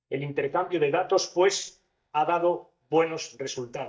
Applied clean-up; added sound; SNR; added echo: neural mask model DeepFilterNet 3.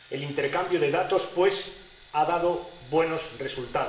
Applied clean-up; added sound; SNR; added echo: none; Sawing; 20 dB; reverberation time 0.7 s.